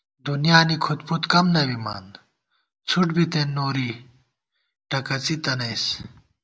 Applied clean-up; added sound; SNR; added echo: none; none; none; none.